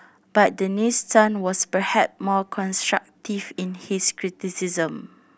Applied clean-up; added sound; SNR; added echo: none; none; none; none.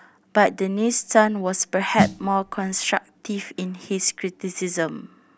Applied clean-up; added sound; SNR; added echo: none; Snare drum; 6 dB; none.